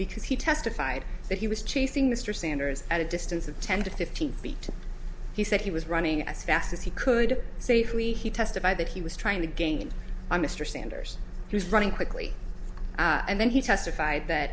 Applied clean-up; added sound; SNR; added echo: none; none; none; none.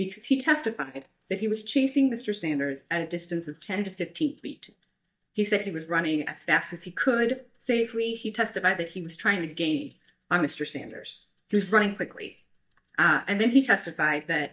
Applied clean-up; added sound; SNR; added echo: neural mask model DeepFilterNet 3.